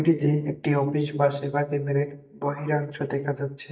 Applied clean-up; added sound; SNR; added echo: neural mask model DeepFilterNet 3.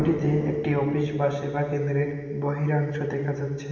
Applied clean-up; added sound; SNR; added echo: none; Explosion; 15 dB; reverberation time 1.7 s.